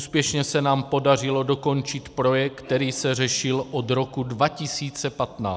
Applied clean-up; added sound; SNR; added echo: none; none; none; none.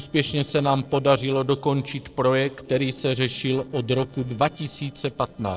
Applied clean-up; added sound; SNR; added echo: neural separator model SepFormer DNS4.